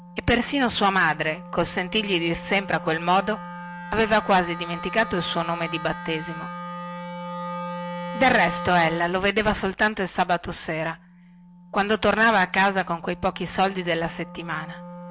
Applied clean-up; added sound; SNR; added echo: none; Wind instrument, woodwind instrument; 12 dB; none.